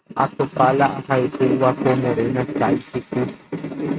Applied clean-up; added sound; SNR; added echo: neural mask model RNNoise.